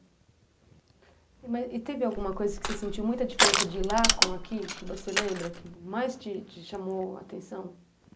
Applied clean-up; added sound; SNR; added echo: none; Crushing; -4 dB; none.